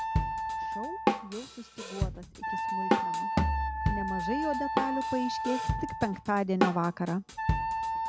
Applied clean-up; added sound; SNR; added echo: none; Drum kit + Wind instrument, woodwind instrument; -4 dB; none.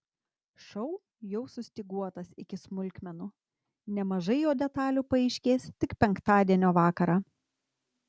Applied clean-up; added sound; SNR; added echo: none; none; none; none.